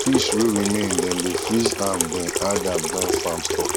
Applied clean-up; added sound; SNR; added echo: none; Sink (filling or washing) / Water tap, faucet; 1 dB; none.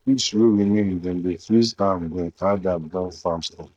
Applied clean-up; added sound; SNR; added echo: neural mask model DeepFilterNet 3.